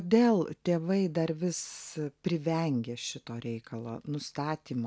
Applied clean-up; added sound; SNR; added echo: none; none; none; none.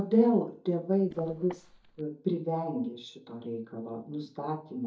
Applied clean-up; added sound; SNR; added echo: neural mask model DeepFilterNet 3.